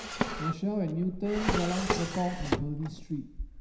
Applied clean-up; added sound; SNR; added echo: none; Drawer open or close; 2 dB; reverberation time 0.9 s.